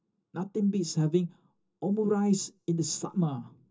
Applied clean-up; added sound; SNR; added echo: none; none; none; reverberation time 0.2 s.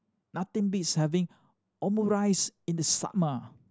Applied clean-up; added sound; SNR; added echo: none; none; none; none.